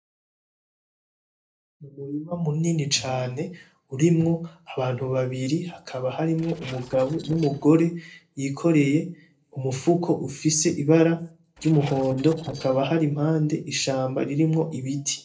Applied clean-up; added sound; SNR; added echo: neural separator model SepFormer DNS4.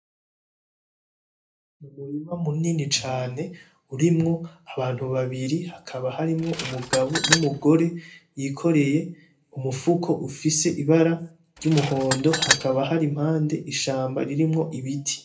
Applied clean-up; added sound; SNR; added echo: none; Tools; 2 dB; reverberation time 0.3 s.